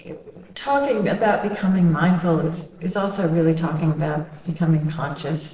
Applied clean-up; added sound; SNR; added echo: neural separator model SepFormer DNS4.